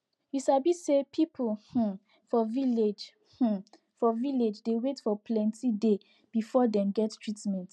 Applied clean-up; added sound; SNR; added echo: none; none; none; none.